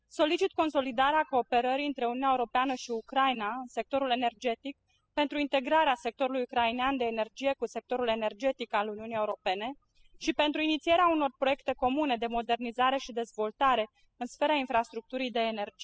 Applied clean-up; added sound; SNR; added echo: classical method spectral subtraction.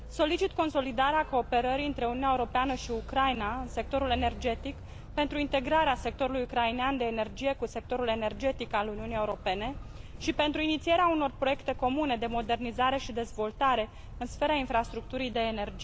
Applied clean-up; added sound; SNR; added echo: none; Motor vehicle (road); 12 dB; none.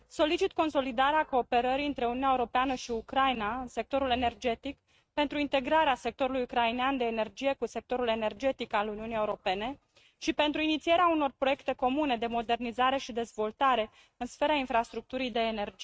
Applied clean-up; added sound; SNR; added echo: neural mask model RNNoise.